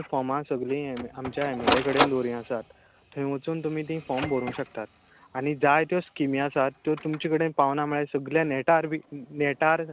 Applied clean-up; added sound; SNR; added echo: none; Printer; 8 dB; none.